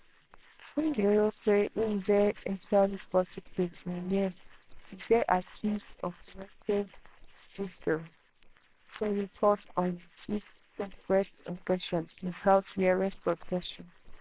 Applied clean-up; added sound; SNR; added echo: neural separator model SepFormer WHAMR!.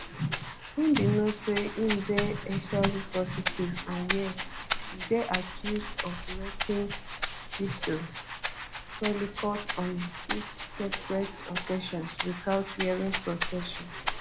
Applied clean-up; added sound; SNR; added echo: none; Rattle (instrument); 5 dB; reverberation time 0.3 s.